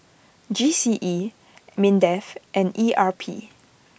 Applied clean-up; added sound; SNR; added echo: none; none; none; none.